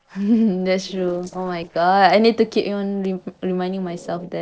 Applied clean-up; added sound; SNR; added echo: neural separator model SepFormer DNS4.